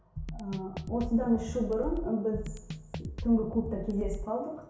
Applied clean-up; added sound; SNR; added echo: none; Drum kit; 6 dB; reverberation time 0.6 s.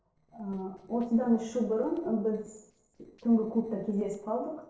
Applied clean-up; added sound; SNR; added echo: neural separator model SepFormer DNS4.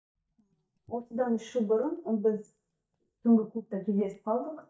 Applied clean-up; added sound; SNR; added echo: neural mask model DeepFilterNet 3.